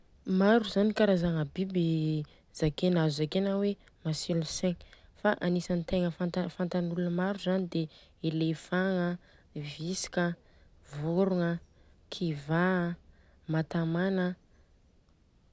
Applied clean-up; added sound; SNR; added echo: none; none; none; none.